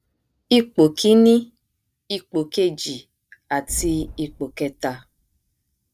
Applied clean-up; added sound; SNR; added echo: neural mask model DeepFilterNet 3.